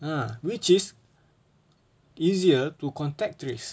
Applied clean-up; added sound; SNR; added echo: none; none; none; none.